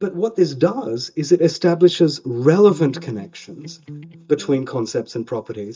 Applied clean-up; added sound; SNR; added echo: neural mask model DeepFilterNet 3.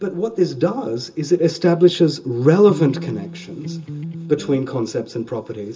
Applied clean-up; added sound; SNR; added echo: none; Electric guitar; 10 dB; reverberation time 0.2 s.